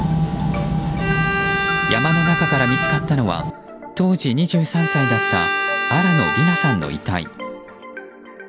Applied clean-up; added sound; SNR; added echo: none; Bowed string instrument; 2 dB; none.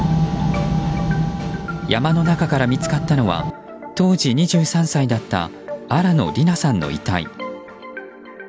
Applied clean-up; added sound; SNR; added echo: none; none; none; none.